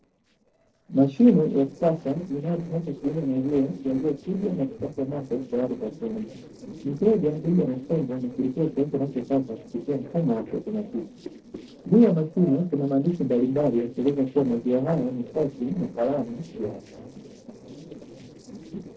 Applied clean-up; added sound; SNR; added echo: neural separator model SepFormer DNS4.